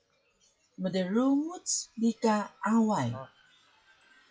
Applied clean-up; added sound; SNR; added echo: classical method log-MMSE.